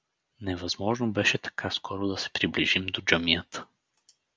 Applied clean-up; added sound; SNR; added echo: none; none; none; none.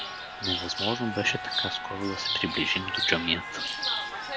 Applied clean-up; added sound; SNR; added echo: none; Chirp, tweet; 1 dB; none.